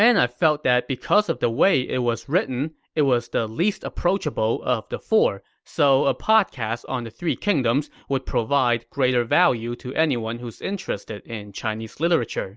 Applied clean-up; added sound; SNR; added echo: none; none; none; none.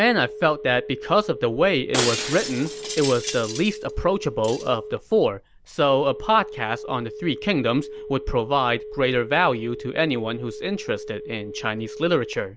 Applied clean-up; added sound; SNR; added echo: none; Shatter + Telephone; 10 dB; none.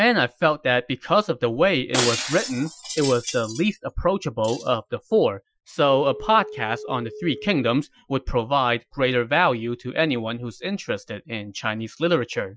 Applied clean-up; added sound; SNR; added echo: classical method Wiener filter.